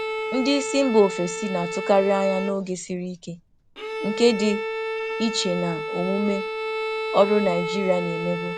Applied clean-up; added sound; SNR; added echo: none; Bowed string instrument; 5 dB; none.